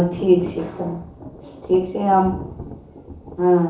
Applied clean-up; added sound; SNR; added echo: none; Thunder / Rain; 14 dB; reverberation time 0.7 s.